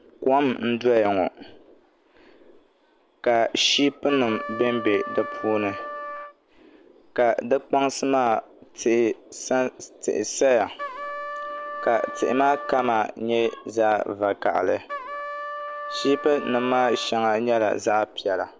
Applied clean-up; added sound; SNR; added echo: none; Trumpet; 10 dB; none.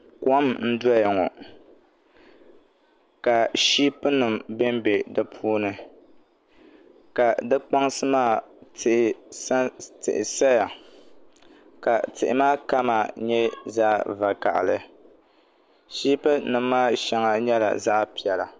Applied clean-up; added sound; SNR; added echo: none; none; none; none.